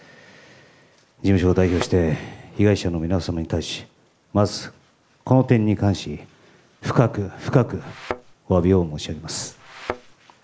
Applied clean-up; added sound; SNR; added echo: none; Thump, thud; 12 dB; none.